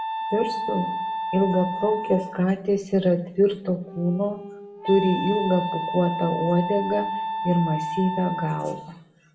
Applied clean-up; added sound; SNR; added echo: none; Wind instrument, woodwind instrument; 6 dB; reverberation time 0.5 s.